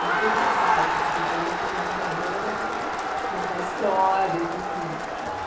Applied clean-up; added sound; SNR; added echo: none; Crowd; -3 dB; reverberation time 0.9 s.